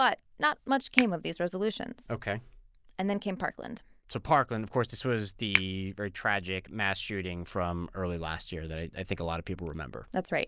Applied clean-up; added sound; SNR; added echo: none; Finger snapping; 6 dB; none.